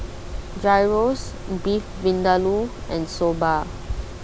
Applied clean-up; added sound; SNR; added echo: none; Mechanisms; 9 dB; none.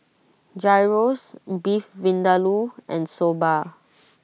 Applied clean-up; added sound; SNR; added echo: none; none; none; none.